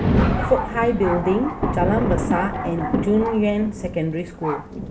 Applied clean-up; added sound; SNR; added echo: none; Thunder; 1 dB; none.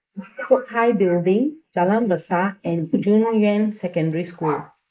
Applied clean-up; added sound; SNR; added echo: neural mask model Resemble Enhance denoiser.